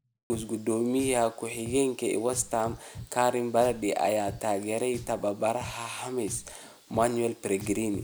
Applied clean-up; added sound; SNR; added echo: none; Drum; 17 dB; none.